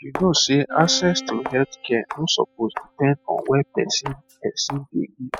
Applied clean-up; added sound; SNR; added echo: classical method spectral subtraction.